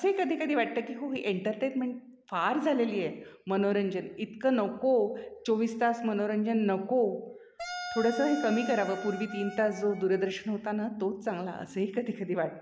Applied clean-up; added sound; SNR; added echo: none; Wind instrument, woodwind instrument; 11 dB; none.